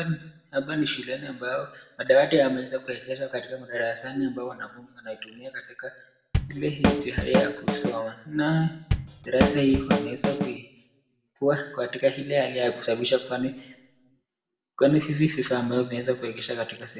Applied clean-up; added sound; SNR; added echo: none; Drum / Drum kit; -1 dB; reverberation time 0.8 s.